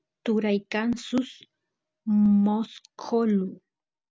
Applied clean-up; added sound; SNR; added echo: none; none; none; none.